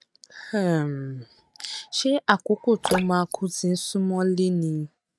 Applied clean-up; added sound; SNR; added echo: neural mask model RNNoise.